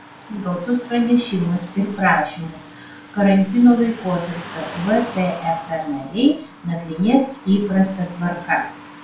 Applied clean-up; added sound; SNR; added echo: none; Car passing by / Traffic noise, roadway noise; 19 dB; reverberation time 0.4 s.